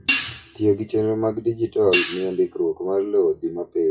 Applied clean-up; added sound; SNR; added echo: classical method WPE with log-MMSE.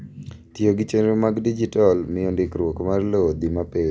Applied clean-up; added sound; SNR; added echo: none; none; none; none.